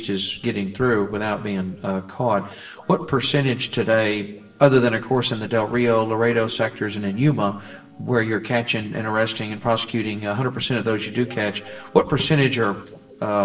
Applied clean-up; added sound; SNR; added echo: neural separator model SepFormer DNS4.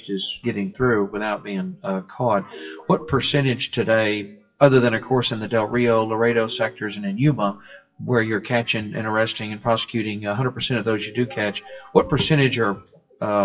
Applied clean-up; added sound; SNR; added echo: classical method WPE with log-MMSE.